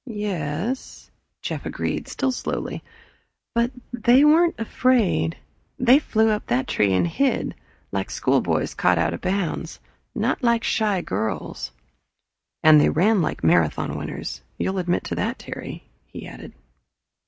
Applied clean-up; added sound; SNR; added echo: none; none; none; none.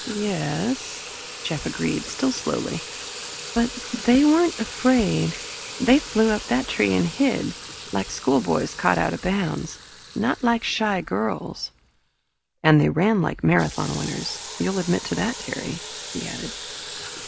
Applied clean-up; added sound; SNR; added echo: none; Sink (filling or washing) / Water tap, faucet; 13 dB; none.